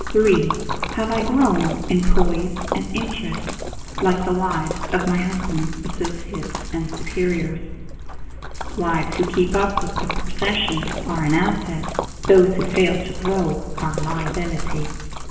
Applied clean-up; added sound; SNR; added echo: none; Splash, splatter; 10 dB; reverberation time 1.0 s.